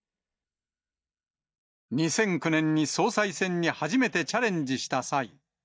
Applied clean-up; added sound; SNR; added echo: neural mask model DeepFilterNet 3.